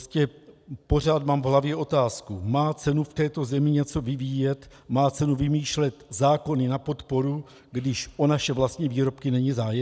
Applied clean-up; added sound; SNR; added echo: none; none; none; none.